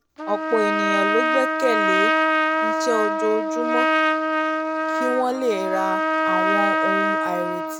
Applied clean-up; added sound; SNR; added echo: none; Trumpet; -5 dB; none.